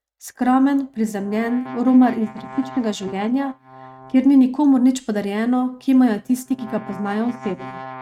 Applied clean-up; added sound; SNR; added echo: neural mask model RNNoise.